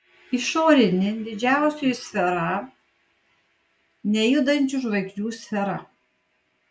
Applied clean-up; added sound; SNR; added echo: none; none; none; none.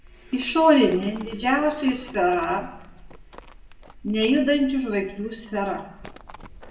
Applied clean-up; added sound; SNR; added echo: none; Livestock, farm animals, working animals; 19 dB; reverberation time 0.7 s.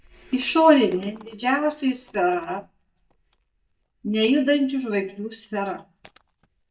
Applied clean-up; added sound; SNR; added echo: neural mask model DeepFilterNet 3.